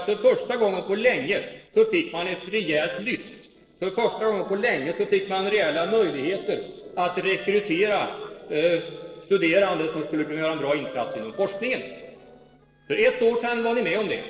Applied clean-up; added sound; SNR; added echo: neural separator model SepFormer DNS4.